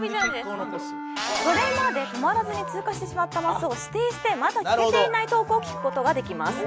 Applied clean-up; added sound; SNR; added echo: none; Wind instrument, woodwind instrument; 14 dB; none.